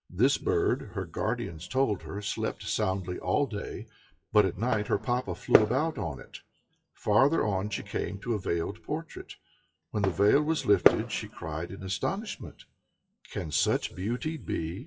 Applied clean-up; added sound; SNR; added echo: classical method WPE with log-MMSE.